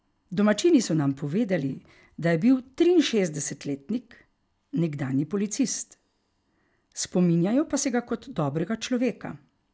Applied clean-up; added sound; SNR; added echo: none; none; none; none.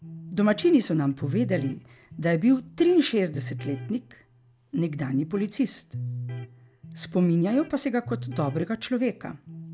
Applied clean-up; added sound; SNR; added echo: none; Electric guitar; 12 dB; none.